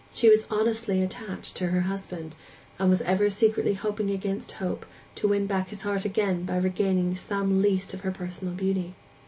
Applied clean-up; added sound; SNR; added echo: none; none; none; none.